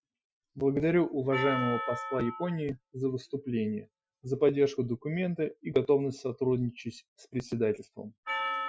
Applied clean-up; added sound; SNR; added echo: classical method Wiener filter.